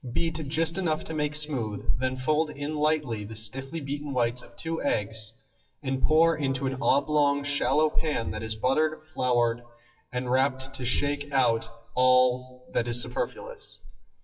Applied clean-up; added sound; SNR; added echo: classical method WPE with log-MMSE.